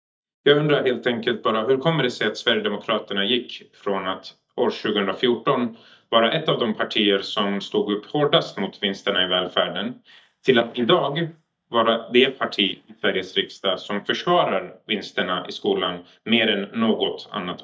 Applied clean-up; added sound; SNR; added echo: neural mask model DeepFilterNet 3.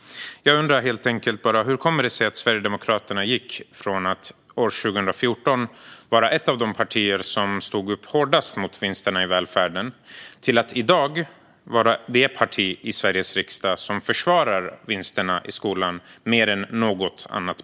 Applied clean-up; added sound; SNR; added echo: none; none; none; none.